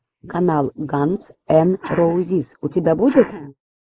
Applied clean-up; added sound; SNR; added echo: neural mask model Resemble Enhance denoiser.